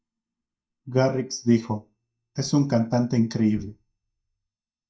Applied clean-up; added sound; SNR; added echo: neural mask model DeepFilterNet 3.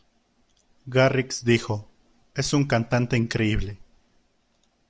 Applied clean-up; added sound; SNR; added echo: none; none; none; none.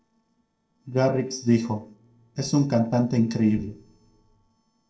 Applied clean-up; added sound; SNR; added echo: neural separator model SepFormer DNS4.